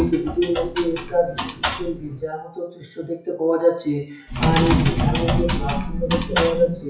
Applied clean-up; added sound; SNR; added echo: classical method WPE with log-MMSE.